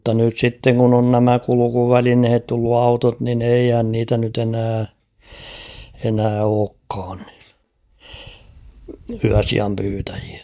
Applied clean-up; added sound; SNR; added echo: neural mask model DeepFilterNet 3.